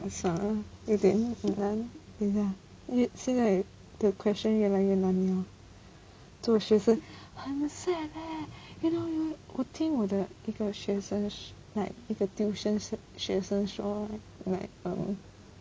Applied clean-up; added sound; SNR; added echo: none; none; none; none.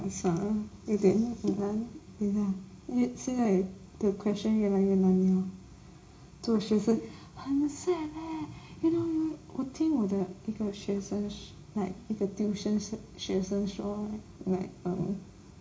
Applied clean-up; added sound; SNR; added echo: none; none; none; reverberation time 0.3 s.